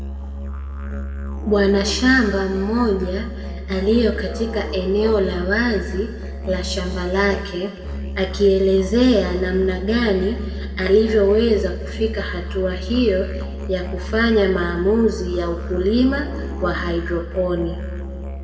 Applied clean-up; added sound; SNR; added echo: none; Musical instrument; 7 dB; reverberation time 1.7 s.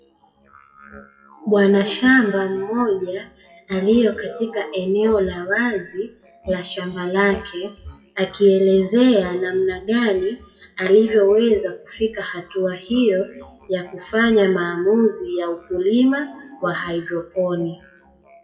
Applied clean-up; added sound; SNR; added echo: classical method WPE with log-MMSE.